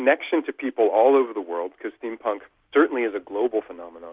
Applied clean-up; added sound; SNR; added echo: none; none; none; none.